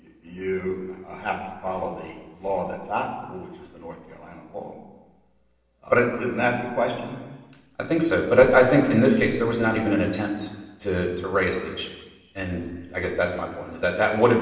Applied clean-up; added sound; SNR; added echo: none; none; none; reverberation time 1.3 s.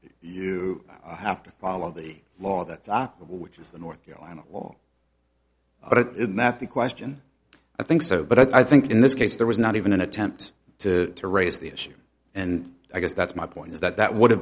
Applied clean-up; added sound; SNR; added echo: none; none; none; none.